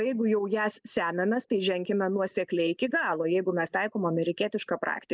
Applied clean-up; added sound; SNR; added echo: neural mask model Resemble Enhance denoiser.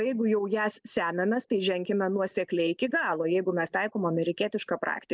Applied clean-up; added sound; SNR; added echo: none; none; none; none.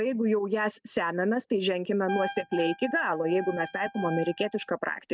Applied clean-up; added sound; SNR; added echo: neural mask model RNNoise.